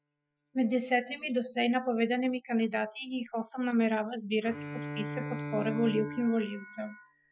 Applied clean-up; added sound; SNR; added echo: classical method Wiener filter.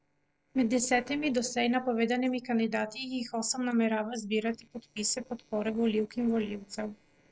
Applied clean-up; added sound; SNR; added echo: neural separator model SepFormer DNS4.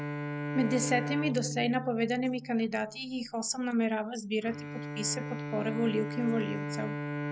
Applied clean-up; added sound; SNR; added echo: none; Bowed string instrument; 6 dB; none.